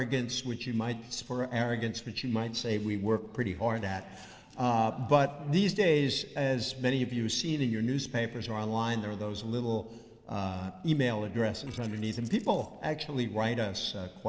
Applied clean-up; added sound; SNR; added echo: neural separator model SepFormer DNS4.